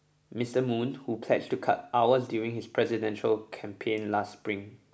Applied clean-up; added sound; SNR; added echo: none; none; none; none.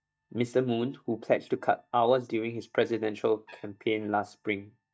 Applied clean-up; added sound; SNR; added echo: neural mask model DeepFilterNet 3.